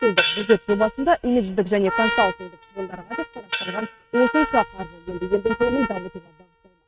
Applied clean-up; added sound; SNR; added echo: neural mask model RNNoise.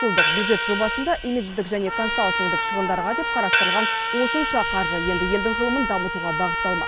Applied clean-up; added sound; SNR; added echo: none; Trumpet + Crash cymbal / Hi-hat; -2 dB; none.